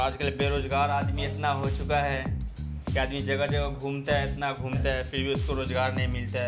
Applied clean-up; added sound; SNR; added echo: none; Bass guitar; 2 dB; none.